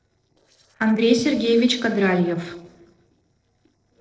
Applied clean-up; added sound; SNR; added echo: neural separator model SepFormer DNS4.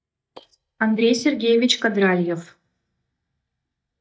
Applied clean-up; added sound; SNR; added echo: neural mask model DeepFilterNet 3.